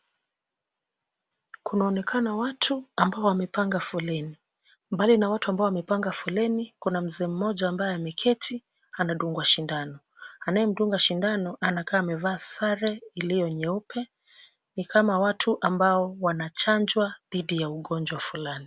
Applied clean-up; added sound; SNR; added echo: none; none; none; none.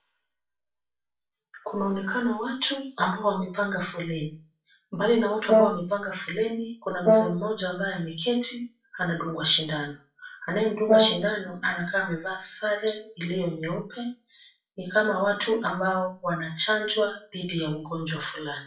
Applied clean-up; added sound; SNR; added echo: classical method WPE with log-MMSE.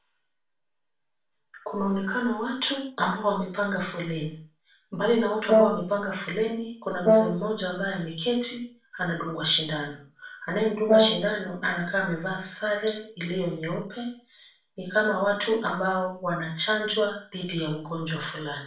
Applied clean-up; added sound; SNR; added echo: none; Brass instrument; -3 dB; reverberation time 0.4 s.